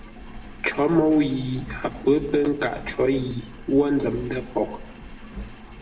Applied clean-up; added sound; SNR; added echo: none; Engine; 14 dB; reverberation time 0.6 s.